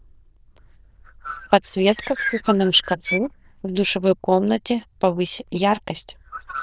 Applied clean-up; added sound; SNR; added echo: neural diffusion model UNIVERSE++.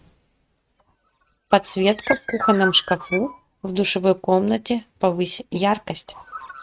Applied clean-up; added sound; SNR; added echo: neural mask model RNNoise.